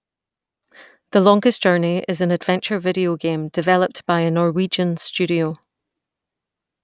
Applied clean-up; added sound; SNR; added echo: none; none; none; none.